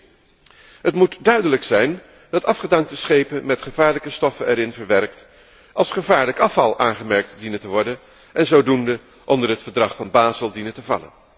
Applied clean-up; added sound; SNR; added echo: none; none; none; none.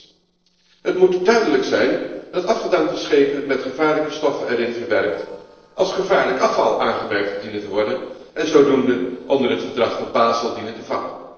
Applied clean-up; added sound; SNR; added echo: neural separator model SepFormer DNS4.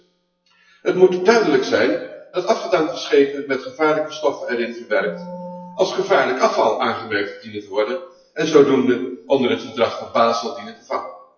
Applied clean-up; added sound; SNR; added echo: classical method WPE with log-MMSE.